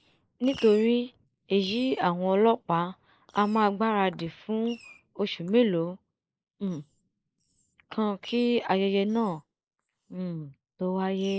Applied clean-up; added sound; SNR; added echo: neural mask model Resemble Enhance denoiser.